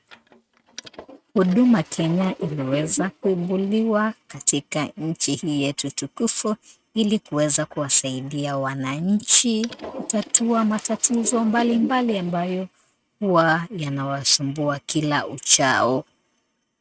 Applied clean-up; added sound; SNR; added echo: neural mask model RNNoise.